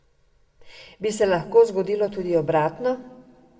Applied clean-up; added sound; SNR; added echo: none; none; none; reverberation time 0.7 s.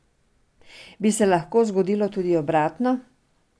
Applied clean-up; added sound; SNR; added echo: none; none; none; none.